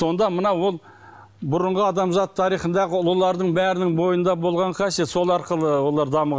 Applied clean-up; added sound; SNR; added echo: none; none; none; none.